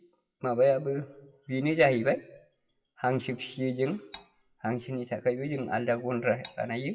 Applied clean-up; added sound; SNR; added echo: classical method WPE with log-MMSE.